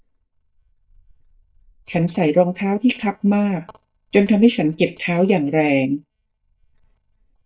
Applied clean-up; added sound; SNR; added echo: neural mask model DeepFilterNet 3.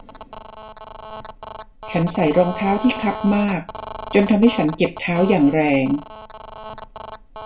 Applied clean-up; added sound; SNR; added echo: none; Telephone; 13 dB; reverberation time 0.2 s.